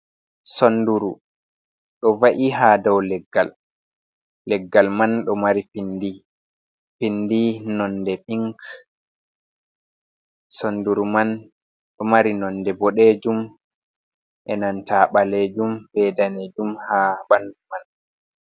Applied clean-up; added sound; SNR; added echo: none; none; none; none.